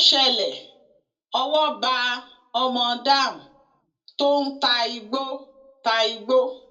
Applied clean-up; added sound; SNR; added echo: none; none; none; reverberation time 0.2 s.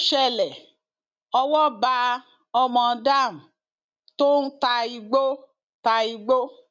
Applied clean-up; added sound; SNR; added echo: none; none; none; none.